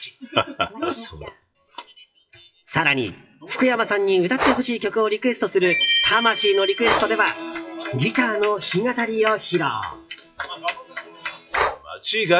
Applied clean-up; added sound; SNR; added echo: classical method WPE with log-MMSE.